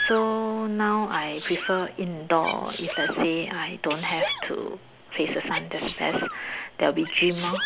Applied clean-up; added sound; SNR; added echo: none; Sneeze; 8 dB; none.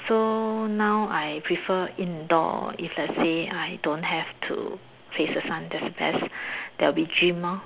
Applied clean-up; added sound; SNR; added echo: none; none; none; none.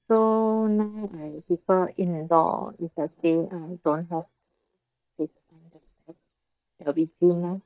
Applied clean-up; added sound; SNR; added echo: neural mask model DeepFilterNet 3.